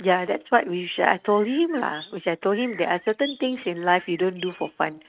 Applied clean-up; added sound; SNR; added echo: neural mask model RNNoise.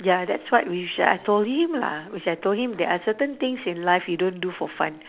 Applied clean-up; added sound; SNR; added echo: none; none; none; none.